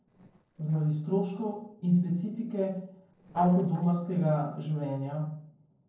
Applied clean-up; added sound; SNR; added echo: neural separator model SepFormer DNS4.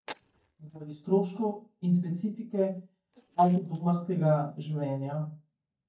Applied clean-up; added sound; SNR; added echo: neural mask model DeepFilterNet 3.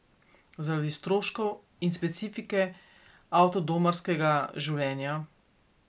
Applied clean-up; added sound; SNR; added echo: none; none; none; none.